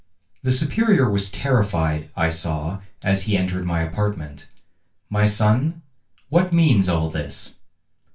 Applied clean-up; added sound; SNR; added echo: none; none; none; reverberation time 0.2 s.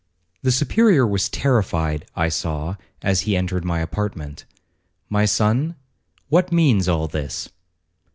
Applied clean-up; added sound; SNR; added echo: none; none; none; none.